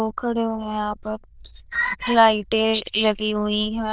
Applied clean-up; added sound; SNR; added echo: neural diffusion model UNIVERSE++.